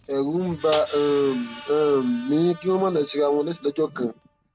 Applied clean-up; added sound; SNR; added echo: none; Snare drum + Screech; 16 dB; none.